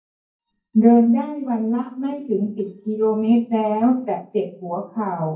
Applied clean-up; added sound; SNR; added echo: neural mask model DeepFilterNet 3.